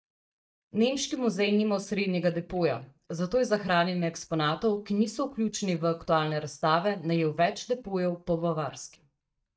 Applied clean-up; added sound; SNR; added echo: neural mask model DeepFilterNet 3.